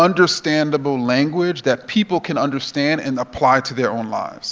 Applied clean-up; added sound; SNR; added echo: none; none; none; none.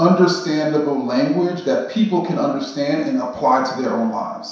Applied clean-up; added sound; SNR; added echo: none; none; none; reverberation time 0.7 s.